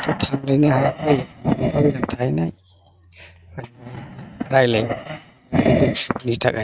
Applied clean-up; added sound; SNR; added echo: neural mask model RNNoise.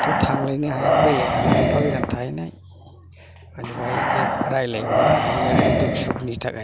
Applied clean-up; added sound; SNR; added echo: none; Breathing; -5 dB; none.